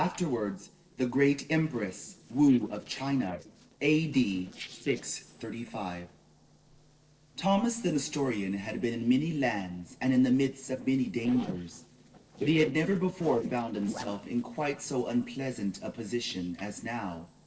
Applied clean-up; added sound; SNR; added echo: neural separator model SepFormer DNS4.